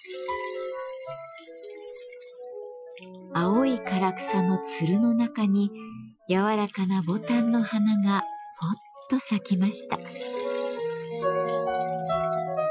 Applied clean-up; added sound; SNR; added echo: classical method Wiener filter.